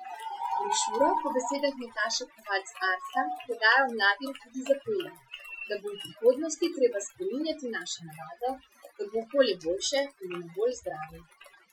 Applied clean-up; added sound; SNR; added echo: classical method Wiener filter.